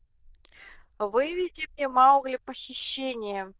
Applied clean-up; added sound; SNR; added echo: neural diffusion model UNIVERSE++.